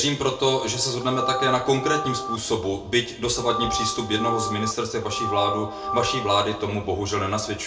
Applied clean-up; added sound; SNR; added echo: none; Organ; 4 dB; reverberation time 0.3 s.